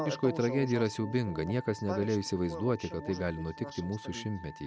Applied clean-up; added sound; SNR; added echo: none; Wind instrument, woodwind instrument; 17 dB; none.